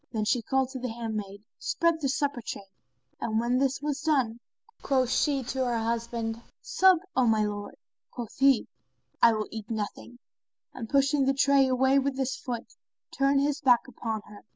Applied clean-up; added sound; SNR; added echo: none; none; none; none.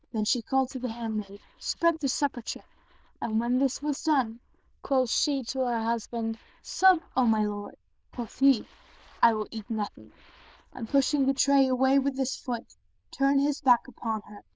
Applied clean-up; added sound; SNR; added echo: neural diffusion model UNIVERSE++.